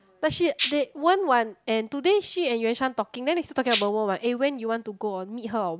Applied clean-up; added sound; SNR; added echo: none; Rattle (instrument); 0 dB; none.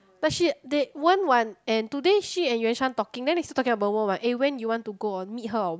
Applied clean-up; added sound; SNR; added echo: none; none; none; none.